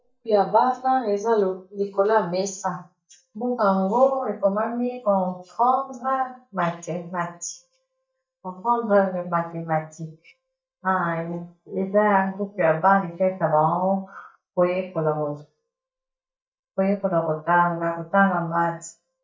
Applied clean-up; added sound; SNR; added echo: neural mask model DeepFilterNet 3.